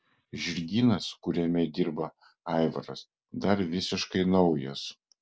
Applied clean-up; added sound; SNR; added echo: none; none; none; none.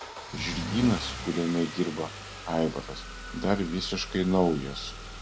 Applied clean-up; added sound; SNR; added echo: none; Engine starting / Car; 9 dB; none.